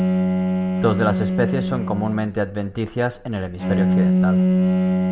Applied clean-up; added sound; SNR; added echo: none; Bowed string instrument; -5 dB; none.